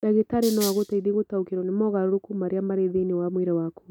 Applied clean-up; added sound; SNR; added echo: none; Rattle (instrument); 11 dB; none.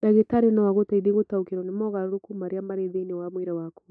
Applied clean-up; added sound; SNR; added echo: neural mask model DeepFilterNet 3.